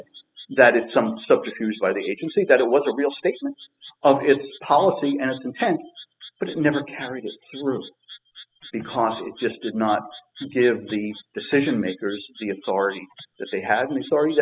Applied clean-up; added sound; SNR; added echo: classical method spectral subtraction.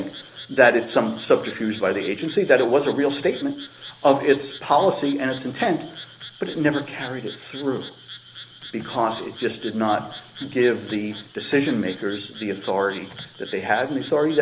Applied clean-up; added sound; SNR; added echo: none; Frog; 18 dB; none.